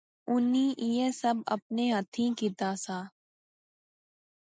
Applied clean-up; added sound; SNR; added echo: none; none; none; none.